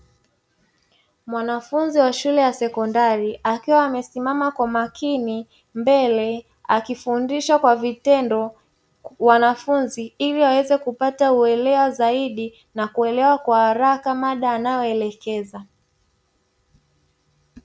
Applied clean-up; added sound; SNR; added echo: none; none; none; none.